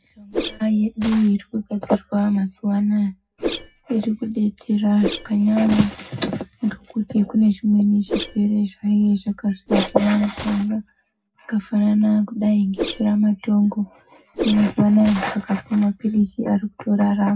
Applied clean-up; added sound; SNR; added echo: none; Whoosh, swoosh, swish; 12 dB; reverberation time 0.3 s.